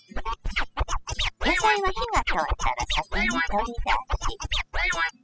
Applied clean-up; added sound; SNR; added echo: classical method spectral subtraction.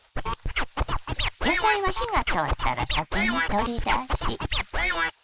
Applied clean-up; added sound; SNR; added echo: neural mask model Resemble Enhance denoiser.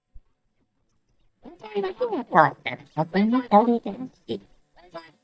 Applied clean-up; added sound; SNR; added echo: neural mask model DeepFilterNet 3.